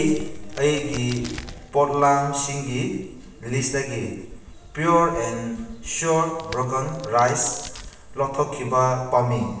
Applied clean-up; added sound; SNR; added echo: none; Crack; 19 dB; reverberation time 1.0 s.